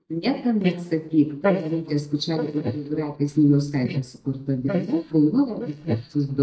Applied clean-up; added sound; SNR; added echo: neural mask model DeepFilterNet 3.